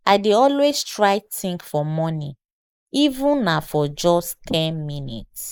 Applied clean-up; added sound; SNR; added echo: neural mask model Resemble Enhance denoiser.